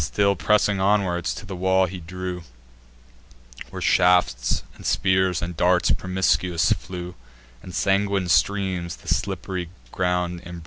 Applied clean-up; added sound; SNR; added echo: none; none; none; none.